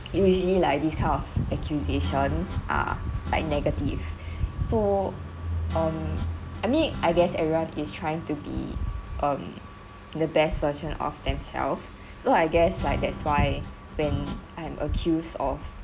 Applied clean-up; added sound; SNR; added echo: none; Guitar; 14 dB; none.